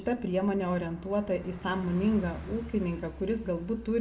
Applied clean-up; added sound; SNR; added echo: none; Bus; 14 dB; reverberation time 0.3 s.